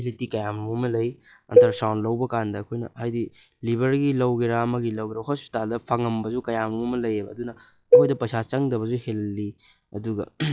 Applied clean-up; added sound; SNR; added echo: classical method log-MMSE.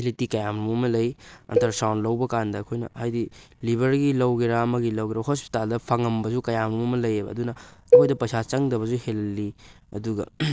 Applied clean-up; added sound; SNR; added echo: neural mask model DeepFilterNet 3.